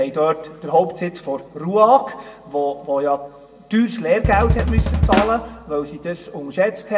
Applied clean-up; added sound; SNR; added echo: none; Drum kit; 0 dB; reverberation time 1.4 s.